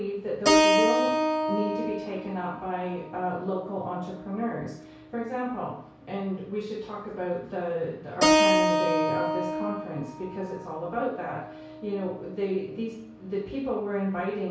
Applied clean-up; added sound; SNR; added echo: none; Keyboard (musical); -2 dB; reverberation time 0.6 s.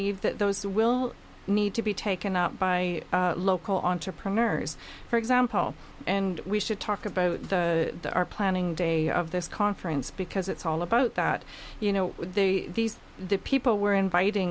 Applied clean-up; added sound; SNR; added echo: none; none; none; none.